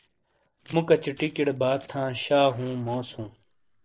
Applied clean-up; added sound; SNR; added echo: neural separator model SepFormer DNS4.